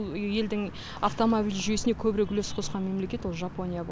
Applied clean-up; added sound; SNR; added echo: none; none; none; none.